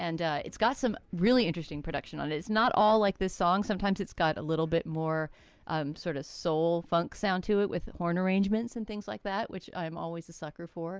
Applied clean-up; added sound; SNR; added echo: none; none; none; none.